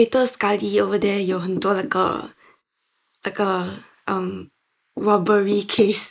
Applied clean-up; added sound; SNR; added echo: neural mask model Resemble Enhance denoiser.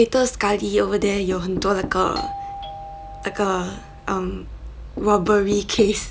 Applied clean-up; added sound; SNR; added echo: none; Knock + Doorbell; 13 dB; none.